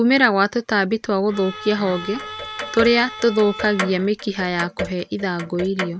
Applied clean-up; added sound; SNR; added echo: none; Bowed string instrument + Clock; 11 dB; none.